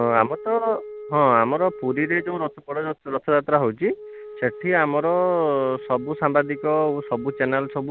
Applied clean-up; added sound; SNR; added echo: none; Wind instrument, woodwind instrument; 15 dB; none.